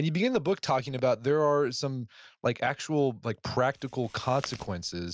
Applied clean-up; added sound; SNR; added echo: none; Chewing, mastication; 18 dB; none.